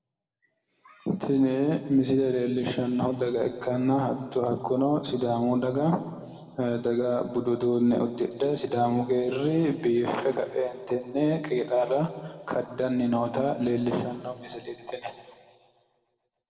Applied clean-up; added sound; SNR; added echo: none; none; none; reverberation time 1.9 s.